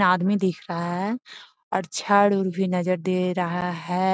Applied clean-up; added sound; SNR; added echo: none; none; none; none.